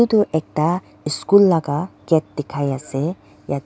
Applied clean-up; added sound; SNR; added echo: none; none; none; none.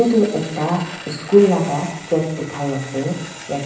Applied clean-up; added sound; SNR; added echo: none; Sawing; 15 dB; reverberation time 0.8 s.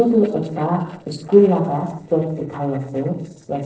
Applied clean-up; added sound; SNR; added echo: neural separator model SepFormer DNS4.